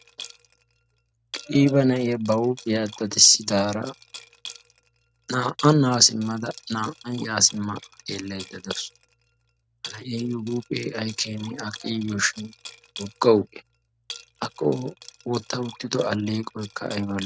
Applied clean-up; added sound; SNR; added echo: none; Liquid; 20 dB; none.